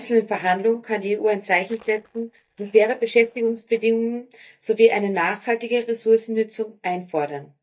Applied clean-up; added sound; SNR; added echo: neural mask model DeepFilterNet 3.